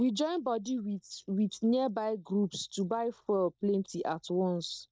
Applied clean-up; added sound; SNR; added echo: neural mask model DeepFilterNet 3.